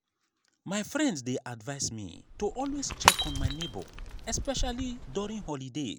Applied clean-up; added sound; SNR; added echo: none; Shatter / Crushing; -3 dB; none.